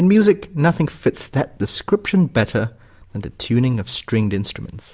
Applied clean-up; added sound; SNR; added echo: none; none; none; none.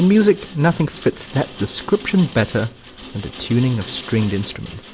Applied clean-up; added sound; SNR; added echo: none; Rain; 18 dB; none.